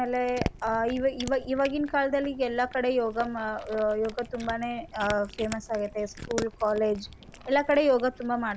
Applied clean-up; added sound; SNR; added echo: none; Cat; 13 dB; none.